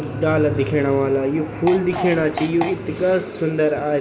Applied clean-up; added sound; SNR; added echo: none; Fart; 10 dB; none.